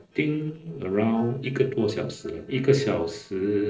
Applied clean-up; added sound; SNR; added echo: neural separator model SepFormer DNS4.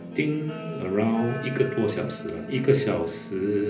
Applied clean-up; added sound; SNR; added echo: none; Guitar; 12 dB; reverberation time 0.5 s.